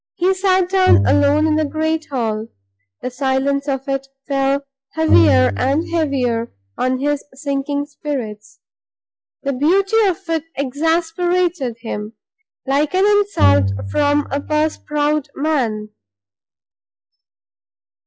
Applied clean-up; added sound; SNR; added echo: classical method log-MMSE.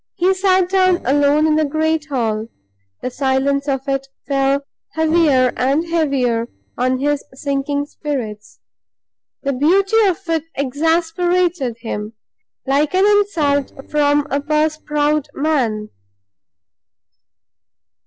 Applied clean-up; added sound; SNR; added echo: neural separator model SepFormer DNS4.